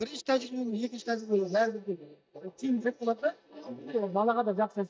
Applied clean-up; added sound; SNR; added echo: neural mask model DeepFilterNet 3.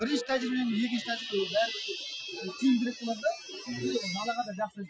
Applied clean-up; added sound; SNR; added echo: classical method Wiener filter.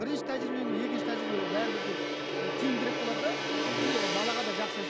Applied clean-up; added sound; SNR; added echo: none; Gong; -3 dB; none.